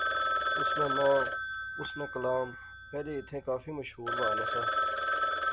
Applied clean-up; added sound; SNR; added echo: none; Telephone; -2 dB; none.